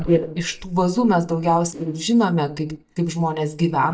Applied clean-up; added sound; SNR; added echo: neural mask model DeepFilterNet 3.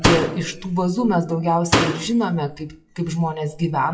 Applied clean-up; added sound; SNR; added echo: classical method WPE with log-MMSE.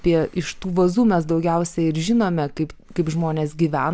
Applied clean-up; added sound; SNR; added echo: none; none; none; none.